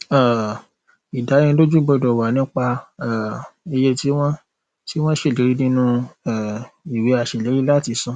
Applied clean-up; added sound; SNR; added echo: none; none; none; none.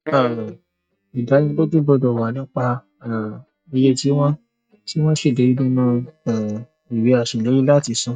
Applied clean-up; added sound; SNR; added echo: neural mask model DeepFilterNet 3.